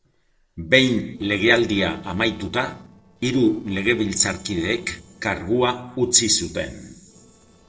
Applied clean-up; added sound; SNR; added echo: neural separator model SepFormer DNS4.